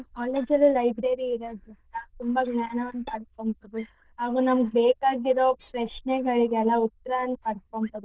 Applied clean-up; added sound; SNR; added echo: neural diffusion model UNIVERSE++.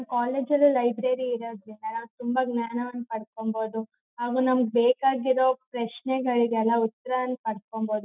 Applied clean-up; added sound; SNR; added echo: none; none; none; none.